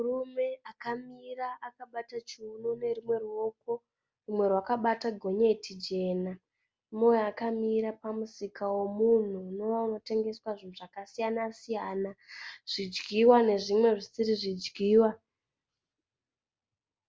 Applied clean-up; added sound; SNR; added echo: none; none; none; none.